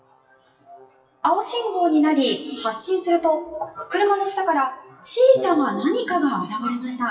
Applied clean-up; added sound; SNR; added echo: classical method WPE with log-MMSE.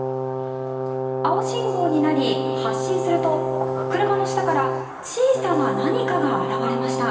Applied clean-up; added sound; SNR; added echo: none; Brass instrument; 1 dB; reverberation time 2.4 s.